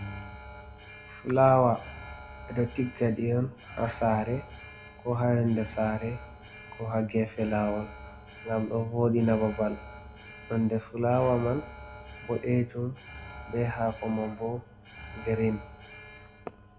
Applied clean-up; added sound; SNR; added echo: none; Alarm; 16 dB; reverberation time 0.8 s.